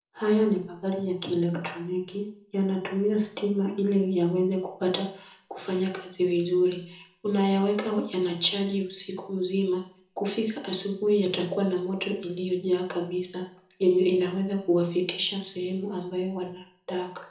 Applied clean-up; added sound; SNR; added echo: none; none; none; reverberation time 0.5 s.